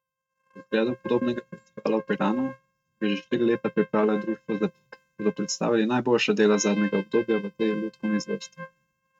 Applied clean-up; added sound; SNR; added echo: neural mask model RNNoise.